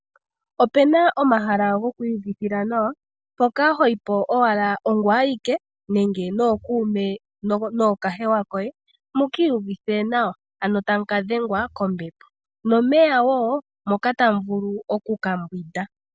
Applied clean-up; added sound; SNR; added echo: none; none; none; none.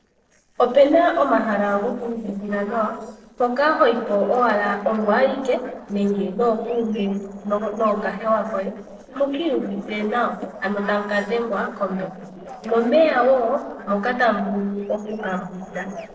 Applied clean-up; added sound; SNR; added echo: neural separator model SepFormer DNS4.